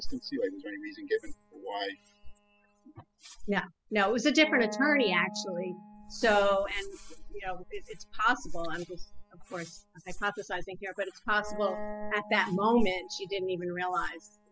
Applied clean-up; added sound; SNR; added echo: classical method spectral subtraction.